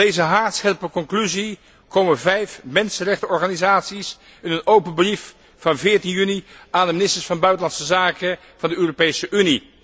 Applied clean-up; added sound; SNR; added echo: none; none; none; none.